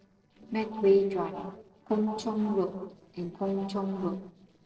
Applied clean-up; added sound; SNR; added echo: neural separator model SepFormer DNS4.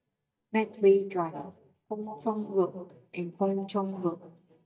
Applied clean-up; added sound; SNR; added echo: neural mask model DeepFilterNet 3.